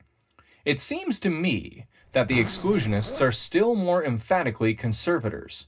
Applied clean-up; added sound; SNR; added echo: none; Zipper (clothing); 12 dB; reverberation time 0.2 s.